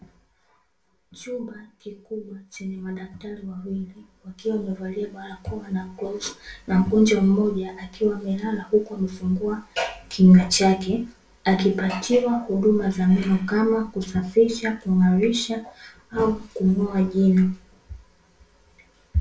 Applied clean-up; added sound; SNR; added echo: none; none; none; reverberation time 0.2 s.